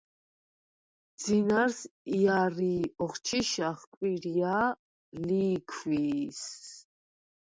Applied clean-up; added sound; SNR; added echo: none; none; none; none.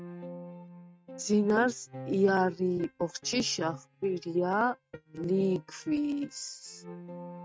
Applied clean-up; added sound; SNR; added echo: neural mask model RNNoise.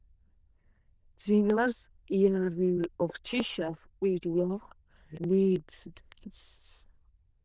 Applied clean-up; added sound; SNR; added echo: neural diffusion model UNIVERSE++.